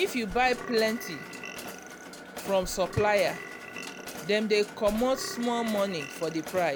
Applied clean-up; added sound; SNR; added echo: none; Burping, eructation + Mechanisms; 11 dB; none.